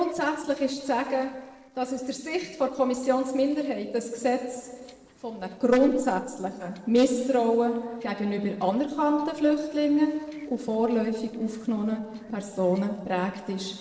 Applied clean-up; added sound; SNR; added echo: neural separator model SepFormer DNS4.